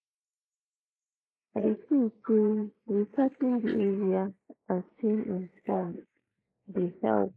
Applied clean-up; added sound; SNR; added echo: neural mask model Resemble Enhance denoiser.